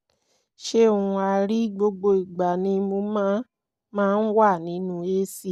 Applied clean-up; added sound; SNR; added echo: none; none; none; none.